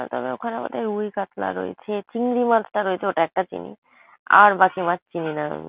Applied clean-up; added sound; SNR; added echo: none; none; none; none.